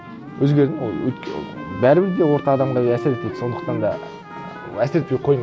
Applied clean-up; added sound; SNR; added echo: none; Trumpet; 18 dB; none.